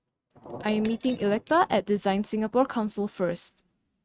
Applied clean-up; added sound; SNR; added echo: neural mask model RNNoise.